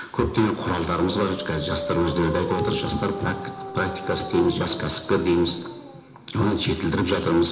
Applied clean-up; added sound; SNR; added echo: none; Dog; 11 dB; reverberation time 0.8 s.